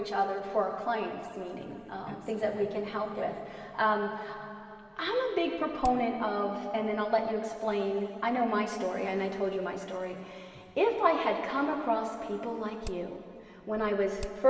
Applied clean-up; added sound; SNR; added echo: none; Hammer; 11 dB; reverberation time 2.7 s.